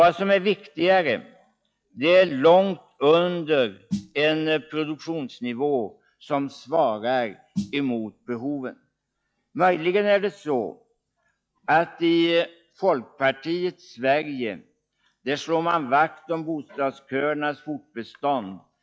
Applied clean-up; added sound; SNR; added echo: classical method log-MMSE.